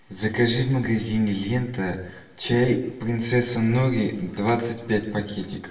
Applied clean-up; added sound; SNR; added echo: none; Chirp, tweet; 13 dB; reverberation time 0.6 s.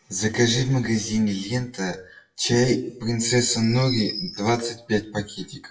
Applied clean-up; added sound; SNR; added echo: classical method WPE with log-MMSE.